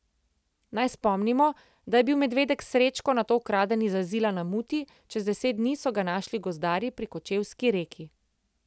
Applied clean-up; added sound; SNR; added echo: none; none; none; none.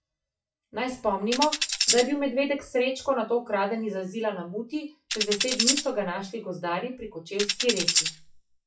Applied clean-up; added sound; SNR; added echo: classical method WPE with log-MMSE.